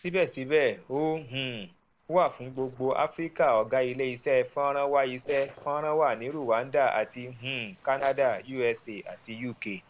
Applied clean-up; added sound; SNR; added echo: neural separator model SepFormer DNS4.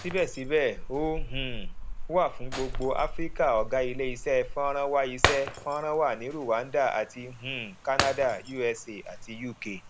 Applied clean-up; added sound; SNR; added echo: none; Rain + Shatter; 5 dB; none.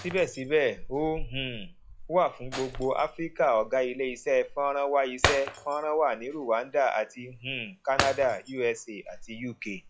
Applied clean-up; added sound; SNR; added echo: classical method log-MMSE.